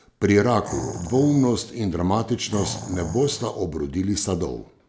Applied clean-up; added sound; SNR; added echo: none; Animal; 13 dB; none.